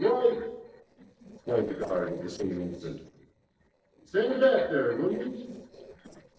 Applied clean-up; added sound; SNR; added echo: neural separator model SepFormer DNS4.